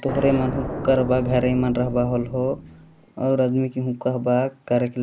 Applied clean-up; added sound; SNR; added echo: none; Explosion; 9 dB; none.